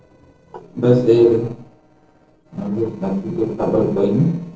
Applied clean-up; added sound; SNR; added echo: neural separator model SepFormer DNS4.